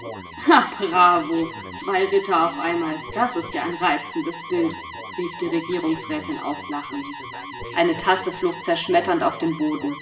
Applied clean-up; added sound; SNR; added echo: none; Alarm; 12 dB; reverberation time 1.5 s.